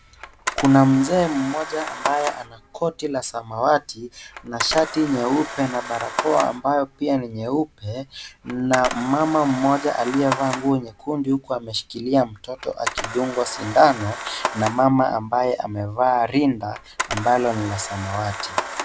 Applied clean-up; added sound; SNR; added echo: none; Camera; 10 dB; none.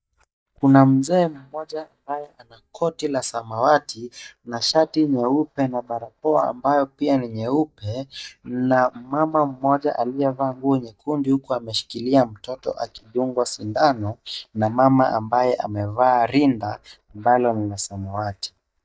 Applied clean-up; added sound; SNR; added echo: neural mask model DeepFilterNet 3.